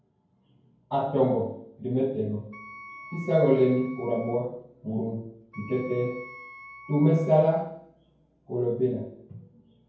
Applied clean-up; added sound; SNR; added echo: none; Wind instrument, woodwind instrument; 18 dB; reverberation time 0.9 s.